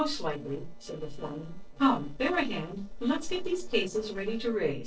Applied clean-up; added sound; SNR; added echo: neural separator model SepFormer DNS4.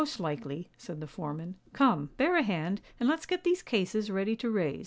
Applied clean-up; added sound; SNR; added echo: none; none; none; none.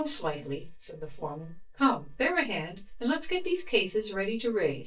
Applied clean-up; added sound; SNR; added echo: neural mask model DeepFilterNet 3.